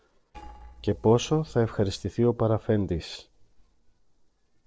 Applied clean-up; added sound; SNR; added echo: neural separator model SepFormer DNS4.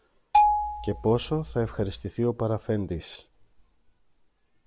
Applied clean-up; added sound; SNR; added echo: none; Marimba, xylophone; -4 dB; none.